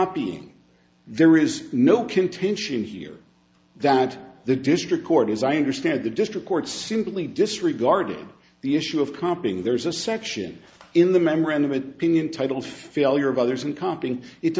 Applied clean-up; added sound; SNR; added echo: none; none; none; none.